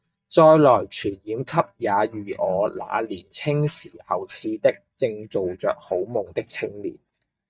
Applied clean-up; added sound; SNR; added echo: neural mask model DeepFilterNet 3.